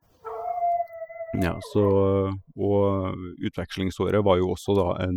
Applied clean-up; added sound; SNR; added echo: classical method spectral subtraction.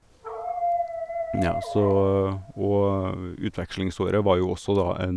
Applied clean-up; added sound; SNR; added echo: none; Dog; 6 dB; none.